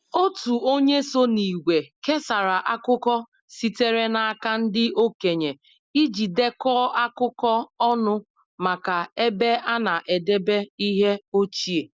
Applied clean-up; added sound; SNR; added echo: none; none; none; none.